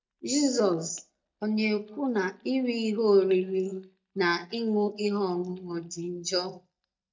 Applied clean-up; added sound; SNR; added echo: neural mask model DeepFilterNet 3.